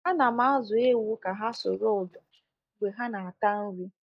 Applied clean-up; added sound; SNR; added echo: neural mask model DeepFilterNet 3.